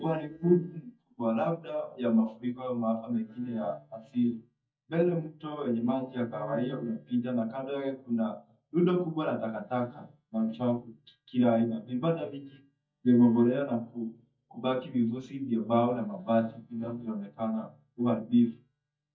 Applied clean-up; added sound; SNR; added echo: neural mask model DeepFilterNet 3.